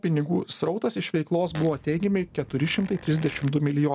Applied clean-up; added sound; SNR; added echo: none; Fart; 18 dB; none.